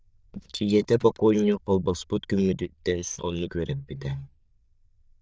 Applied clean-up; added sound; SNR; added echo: neural diffusion model UNIVERSE++.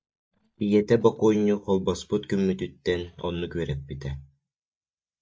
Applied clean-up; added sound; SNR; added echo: neural mask model DeepFilterNet 3.